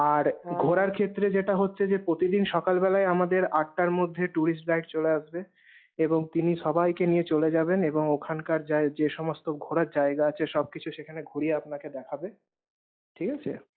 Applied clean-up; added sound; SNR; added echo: classical method log-MMSE.